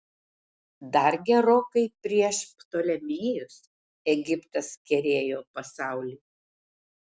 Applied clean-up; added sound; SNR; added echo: none; none; none; none.